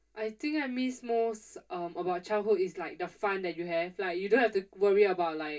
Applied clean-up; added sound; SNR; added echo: none; none; none; reverberation time 0.2 s.